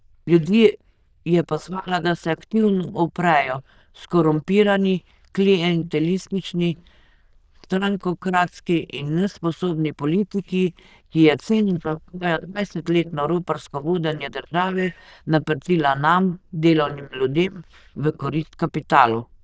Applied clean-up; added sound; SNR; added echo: neural diffusion model UNIVERSE++.